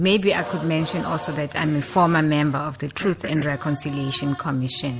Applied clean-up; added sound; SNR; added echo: none; Cough; 17 dB; none.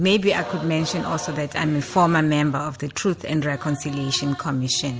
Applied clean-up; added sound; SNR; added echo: none; none; none; none.